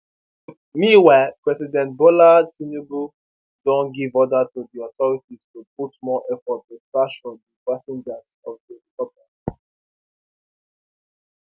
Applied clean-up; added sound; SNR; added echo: none; none; none; none.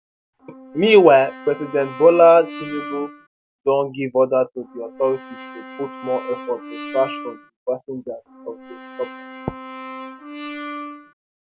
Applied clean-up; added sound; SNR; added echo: none; Brass instrument; 14 dB; none.